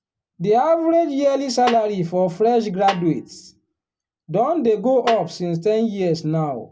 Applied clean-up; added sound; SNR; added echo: none; Snare drum; 14 dB; none.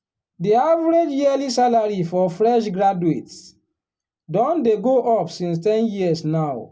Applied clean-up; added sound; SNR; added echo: none; none; none; none.